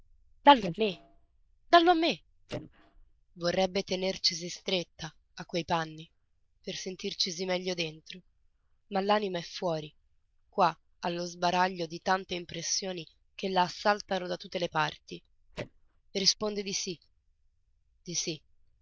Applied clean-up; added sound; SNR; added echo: neural diffusion model UNIVERSE++.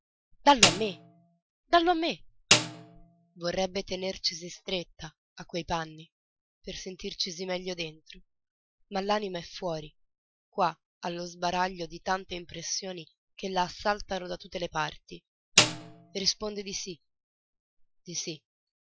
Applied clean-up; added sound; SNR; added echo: classical method Wiener filter.